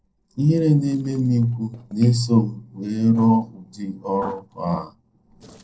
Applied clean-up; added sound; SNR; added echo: neural separator model SepFormer DNS4.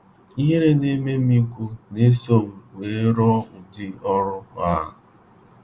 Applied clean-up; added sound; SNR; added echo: none; none; none; none.